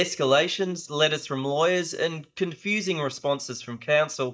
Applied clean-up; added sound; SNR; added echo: neural mask model DeepFilterNet 3.